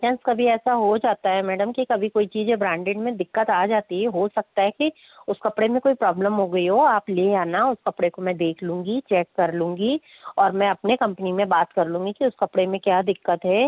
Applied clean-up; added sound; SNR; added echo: none; none; none; none.